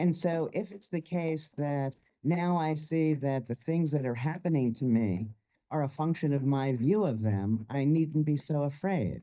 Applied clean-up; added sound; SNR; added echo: neural mask model DeepFilterNet 3.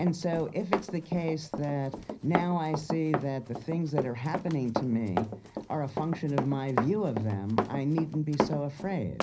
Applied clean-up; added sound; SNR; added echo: none; Run; 4 dB; reverberation time 0.5 s.